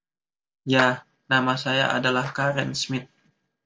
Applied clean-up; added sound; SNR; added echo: neural separator model SepFormer DNS4.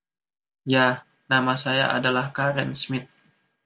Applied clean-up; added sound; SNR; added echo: none; none; none; none.